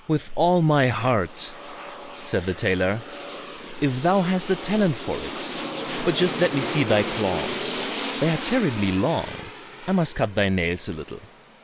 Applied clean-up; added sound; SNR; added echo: none; Aircraft; 9 dB; none.